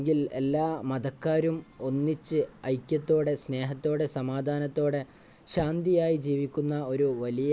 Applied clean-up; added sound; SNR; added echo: none; none; none; none.